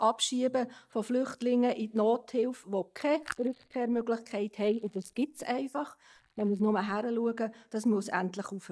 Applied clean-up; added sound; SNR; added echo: neural mask model DeepFilterNet 3.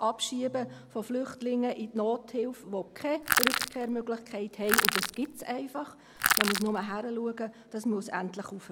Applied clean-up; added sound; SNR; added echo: none; Crushing; -4 dB; none.